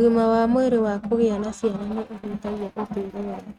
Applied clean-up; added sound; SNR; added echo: neural mask model RNNoise.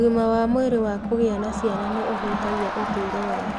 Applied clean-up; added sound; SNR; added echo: none; Crowd; 5 dB; none.